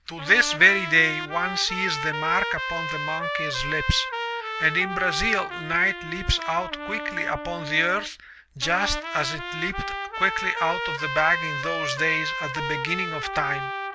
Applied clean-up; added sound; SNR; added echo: none; Trumpet; 5 dB; none.